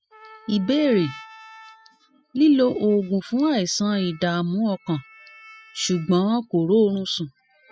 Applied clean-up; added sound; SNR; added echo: classical method spectral subtraction.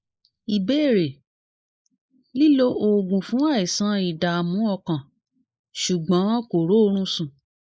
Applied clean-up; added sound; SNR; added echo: neural mask model Resemble Enhance denoiser.